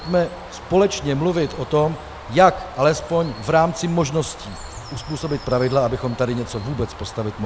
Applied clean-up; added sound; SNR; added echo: none; Bird; 15 dB; none.